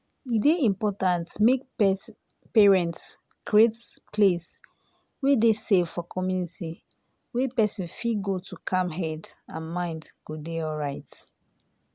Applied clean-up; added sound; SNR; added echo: none; none; none; none.